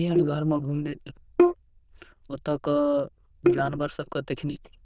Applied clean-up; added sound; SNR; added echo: neural diffusion model UNIVERSE++.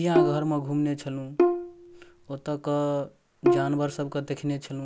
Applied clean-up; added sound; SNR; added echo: none; Bowed string instrument; -1 dB; none.